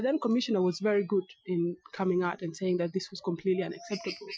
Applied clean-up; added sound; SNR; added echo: classical method Wiener filter.